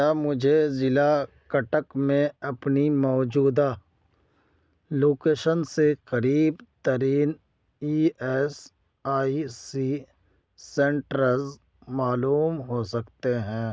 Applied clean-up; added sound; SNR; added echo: none; none; none; none.